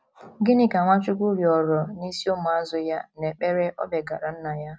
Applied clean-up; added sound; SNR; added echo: none; none; none; none.